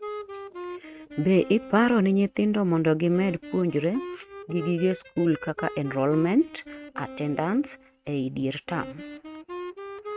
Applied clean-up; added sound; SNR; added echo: neural mask model RNNoise.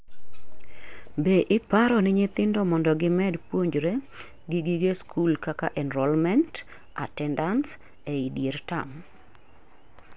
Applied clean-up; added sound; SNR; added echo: none; none; none; none.